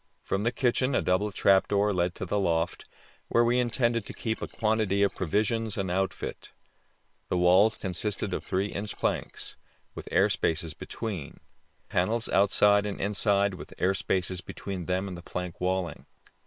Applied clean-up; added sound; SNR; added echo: neural separator model SepFormer WHAM!.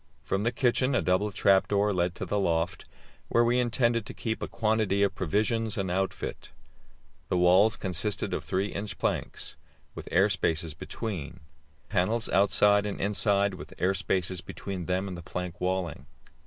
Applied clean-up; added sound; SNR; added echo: none; none; none; none.